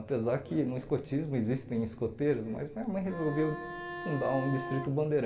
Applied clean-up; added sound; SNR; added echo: none; Bowed string instrument; 10 dB; reverberation time 2.2 s.